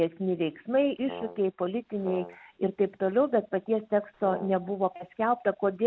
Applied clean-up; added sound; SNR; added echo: none; Brass instrument; 13 dB; none.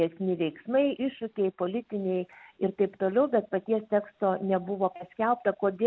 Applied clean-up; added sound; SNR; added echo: none; none; none; none.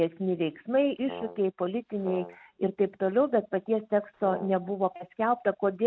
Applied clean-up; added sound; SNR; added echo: neural mask model RNNoise.